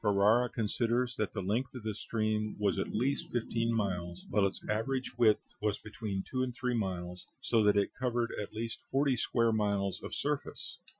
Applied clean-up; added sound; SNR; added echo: classical method Wiener filter.